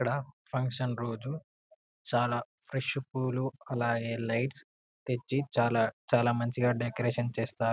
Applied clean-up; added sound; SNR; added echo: none; none; none; none.